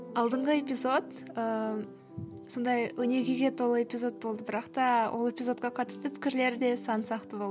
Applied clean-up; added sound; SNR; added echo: none; none; none; none.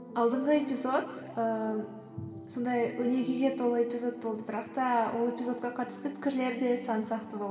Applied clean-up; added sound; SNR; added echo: none; none; none; reverberation time 1.9 s.